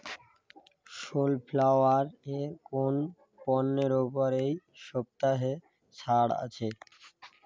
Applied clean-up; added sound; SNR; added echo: none; none; none; none.